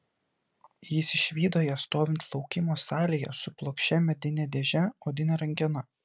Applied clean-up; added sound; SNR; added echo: none; none; none; none.